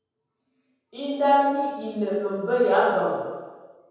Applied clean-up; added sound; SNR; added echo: none; none; none; reverberation time 1.2 s.